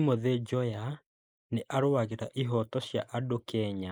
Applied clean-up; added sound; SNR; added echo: neural mask model Resemble Enhance denoiser.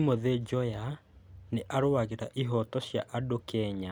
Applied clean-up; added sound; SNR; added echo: none; none; none; none.